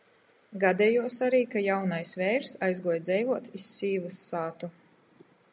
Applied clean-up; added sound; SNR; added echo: none; none; none; none.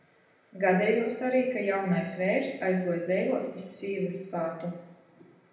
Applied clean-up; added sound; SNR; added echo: none; none; none; reverberation time 0.8 s.